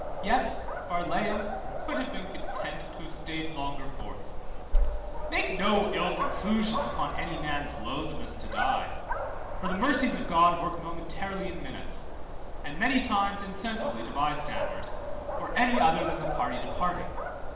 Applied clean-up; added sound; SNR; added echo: none; Dog; 1 dB; reverberation time 1.1 s.